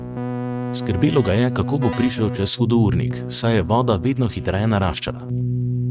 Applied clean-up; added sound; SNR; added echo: neural mask model RNNoise.